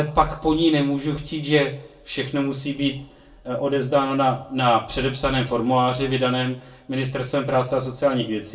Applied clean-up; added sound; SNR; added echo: none; none; none; reverberation time 0.3 s.